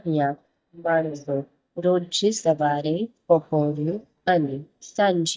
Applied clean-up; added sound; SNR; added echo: neural mask model DeepFilterNet 3.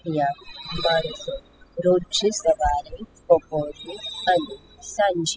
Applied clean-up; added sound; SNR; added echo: classical method spectral subtraction.